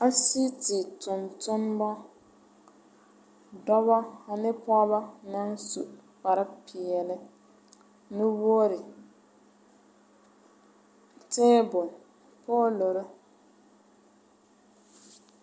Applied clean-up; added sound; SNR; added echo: none; none; none; none.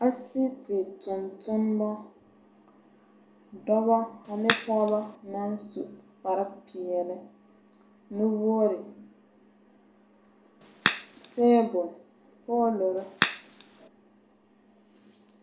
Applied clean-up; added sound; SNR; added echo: none; Crack; 1 dB; reverberation time 0.4 s.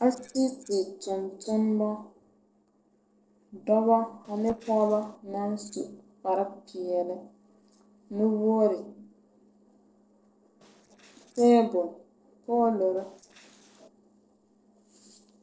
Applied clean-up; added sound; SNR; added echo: neural separator model SepFormer DNS4.